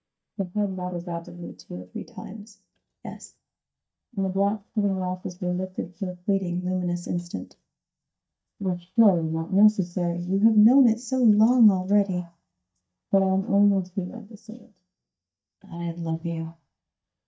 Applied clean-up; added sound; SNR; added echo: neural mask model DeepFilterNet 3.